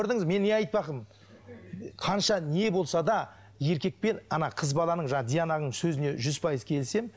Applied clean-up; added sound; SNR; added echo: none; none; none; none.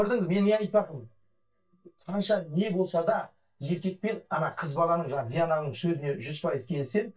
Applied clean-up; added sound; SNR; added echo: neural mask model DeepFilterNet 3.